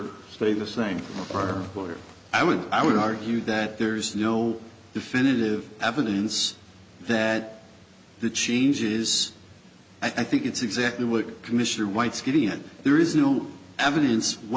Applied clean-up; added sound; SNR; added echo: none; none; none; none.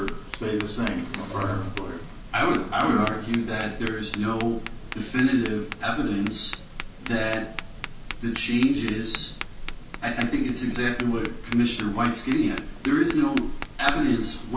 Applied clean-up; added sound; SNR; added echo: none; Tap; 9 dB; reverberation time 0.3 s.